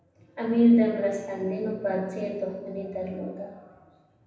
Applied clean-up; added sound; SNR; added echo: none; none; none; reverberation time 0.9 s.